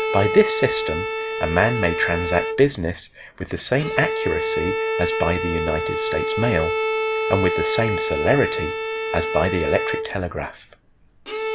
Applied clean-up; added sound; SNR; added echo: none; Bowed string instrument; 2 dB; none.